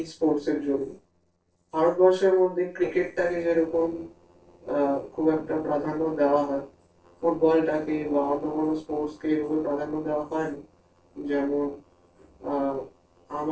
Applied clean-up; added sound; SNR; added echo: neural separator model SepFormer DNS4.